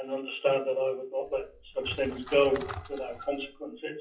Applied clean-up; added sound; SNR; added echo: classical method WPE with log-MMSE.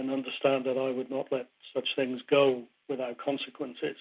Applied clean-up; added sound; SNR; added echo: none; none; none; none.